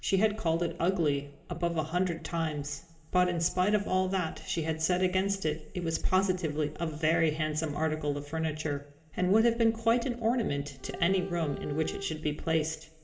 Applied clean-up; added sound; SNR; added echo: none; Bowed string instrument; 13 dB; reverberation time 1.5 s.